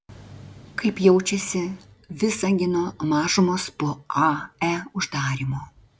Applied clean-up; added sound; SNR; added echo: none; none; none; none.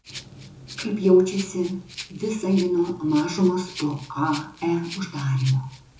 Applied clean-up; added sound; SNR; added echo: none; Rattle (instrument); 18 dB; reverberation time 0.6 s.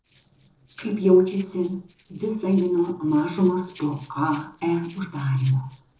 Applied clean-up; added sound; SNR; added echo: neural separator model SepFormer DNS4.